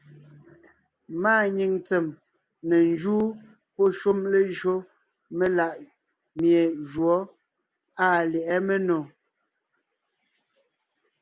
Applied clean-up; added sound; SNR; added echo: none; none; none; none.